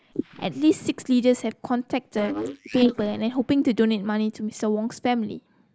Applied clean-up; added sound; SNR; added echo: neural mask model Resemble Enhance denoiser.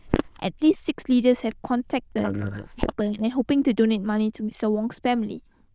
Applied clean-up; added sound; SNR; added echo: neural diffusion model UNIVERSE++.